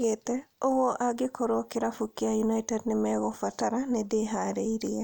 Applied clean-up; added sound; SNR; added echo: none; none; none; none.